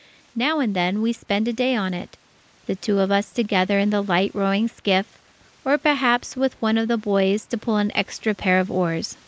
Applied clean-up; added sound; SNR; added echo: none; none; none; none.